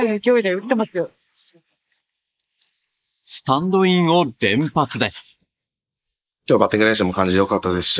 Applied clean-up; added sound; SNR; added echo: neural mask model Resemble Enhance denoiser.